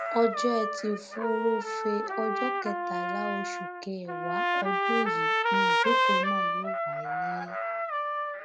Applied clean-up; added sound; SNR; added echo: none; Trumpet; -4 dB; none.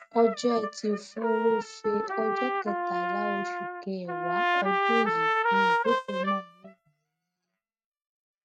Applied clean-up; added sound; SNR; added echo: neural mask model RNNoise.